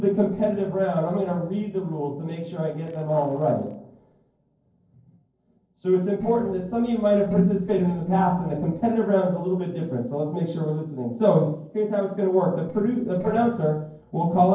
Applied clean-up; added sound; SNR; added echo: neural separator model SepFormer DNS4.